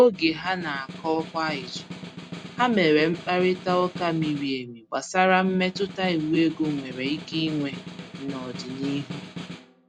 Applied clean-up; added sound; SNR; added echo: none; Snare drum; 13 dB; none.